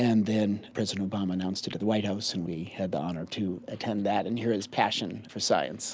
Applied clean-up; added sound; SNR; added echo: none; none; none; none.